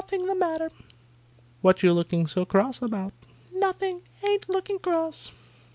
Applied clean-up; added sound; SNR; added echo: none; none; none; none.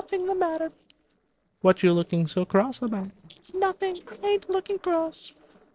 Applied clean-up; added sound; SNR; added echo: neural separator model SepFormer DNS4.